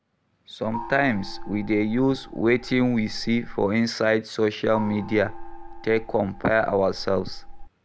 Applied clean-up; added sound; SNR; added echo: none; Gong; 12 dB; none.